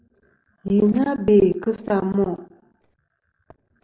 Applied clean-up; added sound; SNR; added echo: neural separator model SepFormer DNS4.